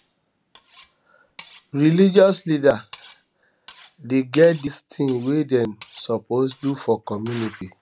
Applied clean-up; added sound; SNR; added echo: none; Cutlery, silverware; 19 dB; none.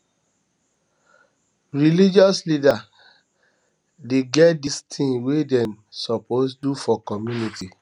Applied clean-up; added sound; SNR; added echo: none; none; none; none.